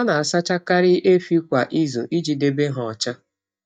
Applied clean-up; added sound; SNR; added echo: neural mask model DeepFilterNet 3.